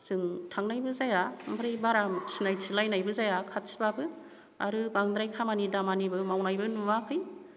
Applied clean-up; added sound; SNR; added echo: none; none; none; none.